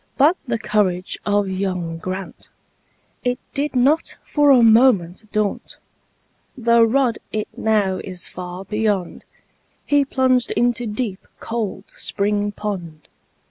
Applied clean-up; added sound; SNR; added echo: none; none; none; none.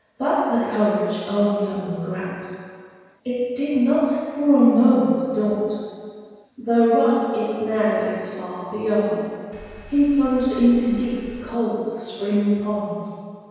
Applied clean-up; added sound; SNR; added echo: none; Engine; 19 dB; reverberation time 1.9 s.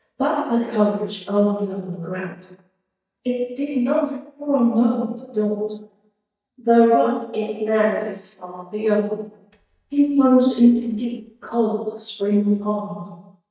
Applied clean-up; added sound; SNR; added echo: neural mask model DeepFilterNet 3.